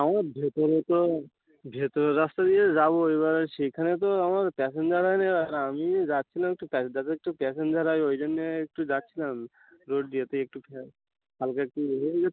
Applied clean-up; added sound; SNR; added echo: none; none; none; none.